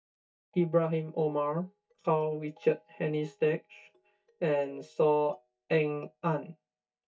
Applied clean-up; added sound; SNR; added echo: neural mask model DeepFilterNet 3.